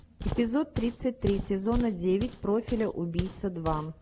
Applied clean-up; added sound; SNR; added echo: none; Walk, footsteps; 8 dB; none.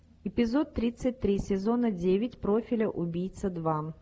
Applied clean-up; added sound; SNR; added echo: none; none; none; none.